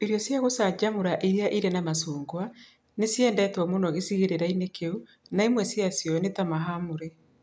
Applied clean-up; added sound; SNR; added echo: none; none; none; none.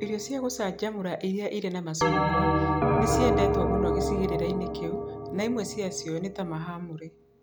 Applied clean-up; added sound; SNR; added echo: none; Bell; -3 dB; none.